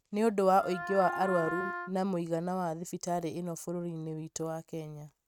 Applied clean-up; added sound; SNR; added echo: neural mask model RNNoise.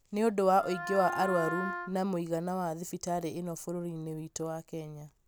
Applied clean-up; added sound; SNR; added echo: none; Wind instrument, woodwind instrument; 6 dB; none.